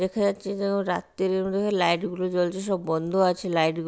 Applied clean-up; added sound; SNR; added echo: none; none; none; none.